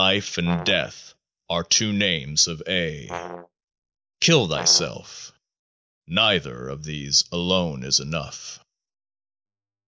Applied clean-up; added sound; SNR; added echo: neural mask model DeepFilterNet 3.